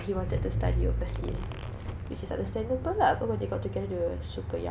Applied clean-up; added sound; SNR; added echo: none; Engine / Car; 1 dB; none.